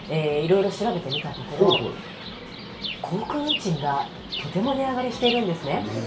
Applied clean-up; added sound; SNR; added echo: none; Chirp, tweet; 8 dB; reverberation time 0.3 s.